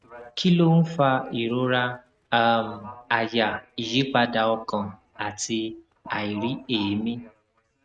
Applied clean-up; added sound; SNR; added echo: neural mask model RNNoise.